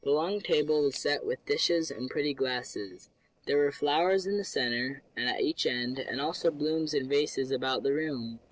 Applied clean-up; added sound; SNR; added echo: neural separator model SepFormer DNS4.